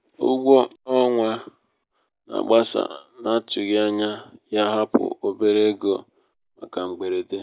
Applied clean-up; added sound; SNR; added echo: none; none; none; none.